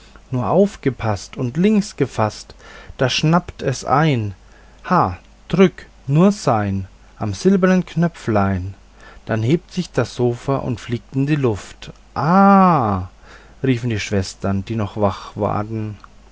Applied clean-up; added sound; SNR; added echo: none; none; none; none.